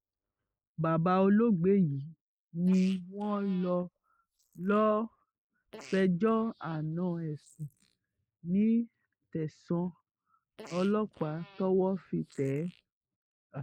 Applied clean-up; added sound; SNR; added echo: neural mask model Resemble Enhance denoiser.